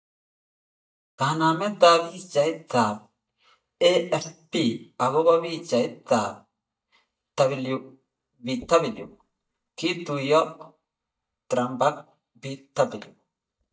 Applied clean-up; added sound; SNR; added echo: neural mask model DeepFilterNet 3.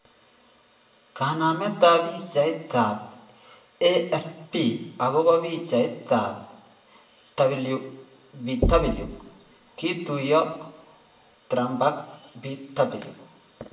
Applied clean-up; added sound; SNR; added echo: none; Knock; 5 dB; reverberation time 0.6 s.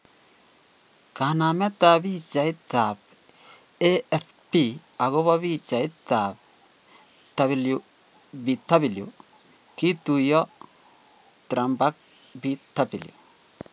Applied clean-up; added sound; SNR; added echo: none; none; none; none.